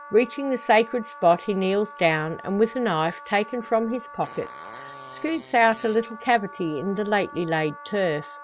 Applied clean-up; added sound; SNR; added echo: none; Fart + Wind instrument, woodwind instrument; 17 dB; none.